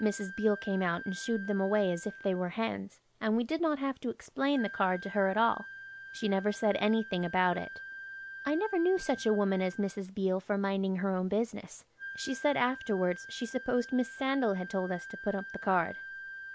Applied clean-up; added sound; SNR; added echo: none; Wind instrument, woodwind instrument; 14 dB; none.